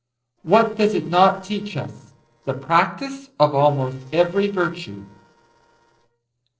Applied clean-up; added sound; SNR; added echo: neural separator model SepFormer DNS4.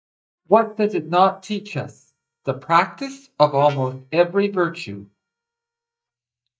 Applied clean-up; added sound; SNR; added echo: neural mask model DeepFilterNet 3.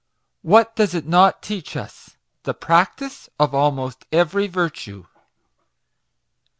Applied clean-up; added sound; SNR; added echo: none; none; none; none.